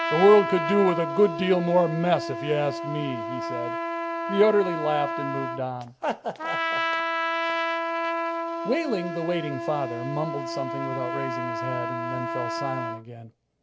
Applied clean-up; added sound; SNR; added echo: none; Trumpet; 3 dB; none.